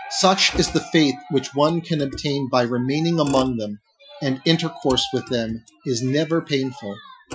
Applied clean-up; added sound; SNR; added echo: classical method Wiener filter.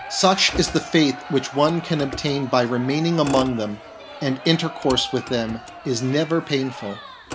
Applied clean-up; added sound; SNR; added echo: none; Crowd + Motor vehicle (road); 13 dB; none.